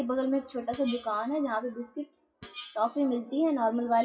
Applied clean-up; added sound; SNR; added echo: classical method WPE with log-MMSE.